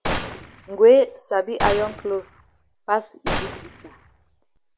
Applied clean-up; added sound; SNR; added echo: none; Gunshot, gunfire; 9 dB; none.